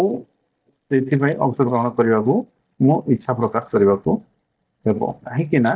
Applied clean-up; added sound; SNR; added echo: neural mask model DeepFilterNet 3.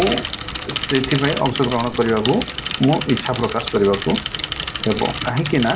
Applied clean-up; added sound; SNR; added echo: none; Mechanisms / Bicycle; 7 dB; none.